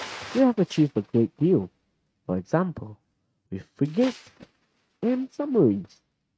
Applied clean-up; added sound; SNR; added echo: neural mask model RNNoise.